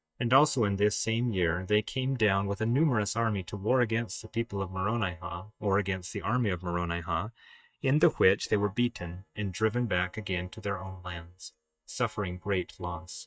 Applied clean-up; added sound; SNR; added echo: neural mask model DeepFilterNet 3.